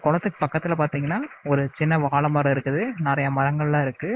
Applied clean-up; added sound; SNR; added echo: neural mask model Resemble Enhance denoiser.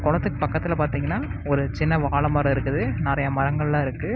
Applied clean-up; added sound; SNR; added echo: none; none; none; none.